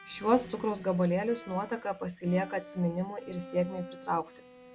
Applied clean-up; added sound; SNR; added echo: none; Bowed string instrument; 17 dB; none.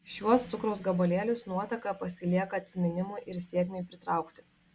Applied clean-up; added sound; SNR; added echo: none; none; none; none.